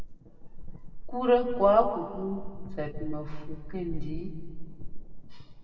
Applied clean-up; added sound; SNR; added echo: none; Thunder / Wind / Bird vocalization, bird call, bird song; 3 dB; reverberation time 1.7 s.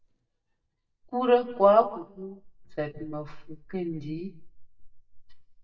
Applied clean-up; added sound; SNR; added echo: neural mask model DeepFilterNet 3.